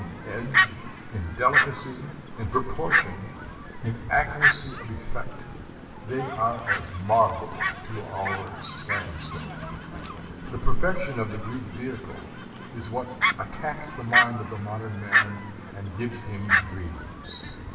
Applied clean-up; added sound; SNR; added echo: none; Fowl; 0 dB; reverberation time 1.2 s.